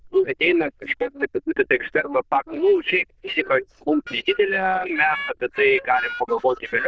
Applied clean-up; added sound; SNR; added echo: neural diffusion model UNIVERSE++.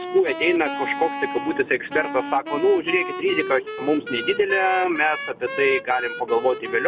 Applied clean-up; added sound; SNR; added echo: none; Wind instrument, woodwind instrument; 9 dB; none.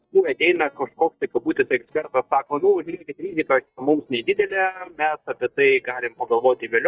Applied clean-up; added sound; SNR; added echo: neural mask model DeepFilterNet 3.